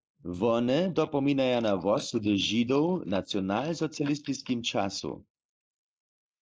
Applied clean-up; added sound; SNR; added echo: neural mask model Resemble Enhance denoiser.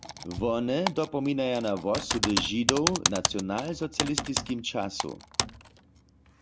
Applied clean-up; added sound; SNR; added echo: none; Typing; 3 dB; none.